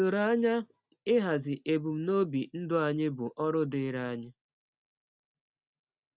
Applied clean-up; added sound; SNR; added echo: none; none; none; none.